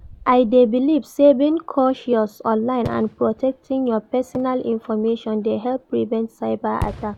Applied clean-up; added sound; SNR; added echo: none; Fireworks; 19 dB; none.